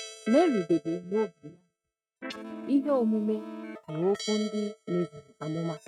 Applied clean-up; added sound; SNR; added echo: neural mask model RNNoise.